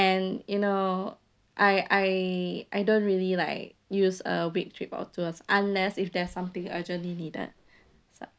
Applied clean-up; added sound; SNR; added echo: none; none; none; none.